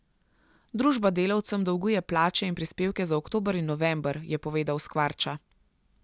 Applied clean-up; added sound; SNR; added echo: none; none; none; none.